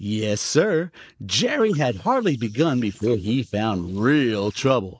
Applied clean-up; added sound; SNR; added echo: neural mask model Resemble Enhance denoiser.